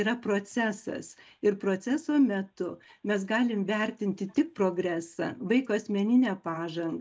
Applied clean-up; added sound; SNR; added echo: none; none; none; none.